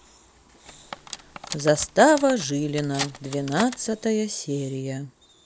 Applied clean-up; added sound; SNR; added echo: none; Cutlery, silverware; 12 dB; none.